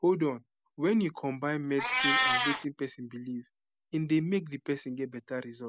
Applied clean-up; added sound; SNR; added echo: none; Meow; 4 dB; none.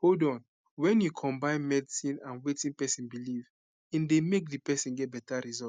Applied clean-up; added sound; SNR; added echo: none; none; none; none.